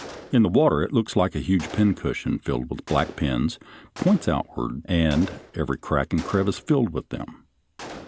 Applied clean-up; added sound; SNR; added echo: none; Gunshot, gunfire; 19 dB; none.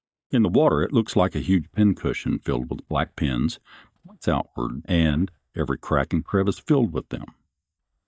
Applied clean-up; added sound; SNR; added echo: neural mask model DeepFilterNet 3.